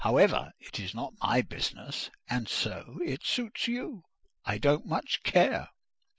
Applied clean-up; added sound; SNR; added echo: none; none; none; none.